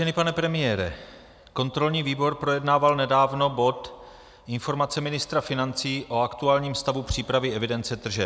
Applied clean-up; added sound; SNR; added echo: none; none; none; none.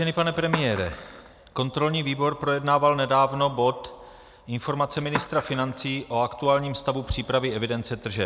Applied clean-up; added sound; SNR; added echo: none; Skateboard; 15 dB; none.